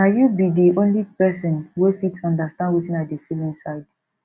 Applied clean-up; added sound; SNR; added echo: none; none; none; none.